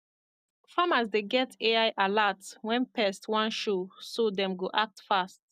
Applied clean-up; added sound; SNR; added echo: none; none; none; none.